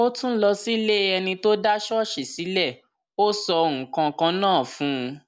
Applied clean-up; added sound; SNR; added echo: none; none; none; none.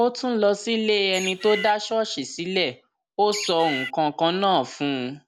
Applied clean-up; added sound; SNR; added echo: none; Bird; 8 dB; none.